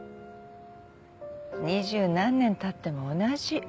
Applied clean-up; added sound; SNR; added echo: none; none; none; none.